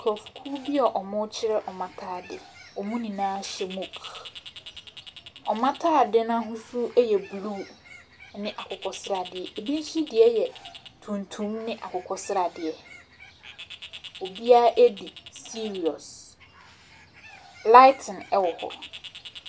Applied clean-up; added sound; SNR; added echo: none; Bird; 19 dB; none.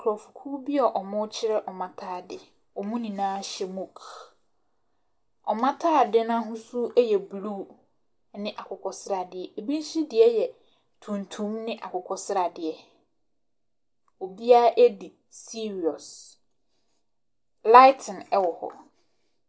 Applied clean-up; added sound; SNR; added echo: none; none; none; none.